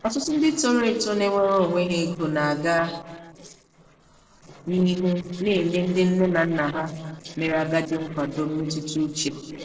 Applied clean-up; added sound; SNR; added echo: neural separator model SepFormer DNS4.